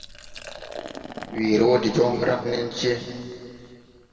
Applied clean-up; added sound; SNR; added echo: none; Liquid; 15 dB; reverberation time 2.3 s.